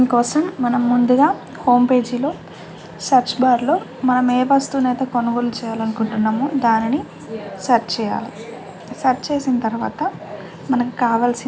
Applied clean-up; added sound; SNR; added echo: none; none; none; none.